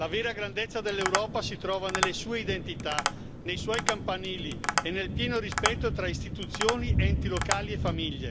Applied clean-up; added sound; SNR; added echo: none; Thunder / Rain + Tap; -1 dB; none.